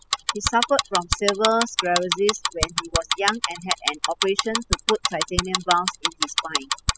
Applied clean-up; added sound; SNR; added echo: classical method spectral subtraction.